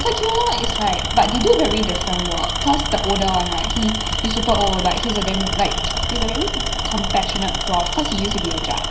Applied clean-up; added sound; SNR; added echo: none; Tools; 1 dB; reverberation time 0.9 s.